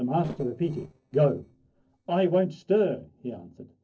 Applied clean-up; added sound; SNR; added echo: neural separator model SepFormer DNS4.